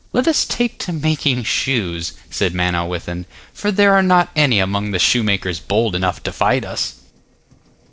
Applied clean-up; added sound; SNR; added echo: neural separator model SepFormer DNS4.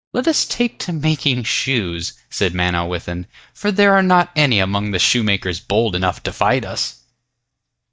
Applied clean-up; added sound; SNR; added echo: neural mask model DeepFilterNet 3.